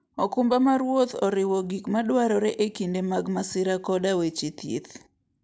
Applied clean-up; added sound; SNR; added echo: none; none; none; none.